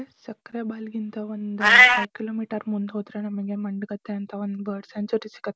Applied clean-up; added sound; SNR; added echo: none; Meow; -5 dB; none.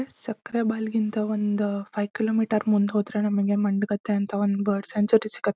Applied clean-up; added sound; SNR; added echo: none; none; none; none.